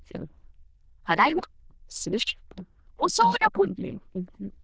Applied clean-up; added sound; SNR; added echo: neural diffusion model UNIVERSE++.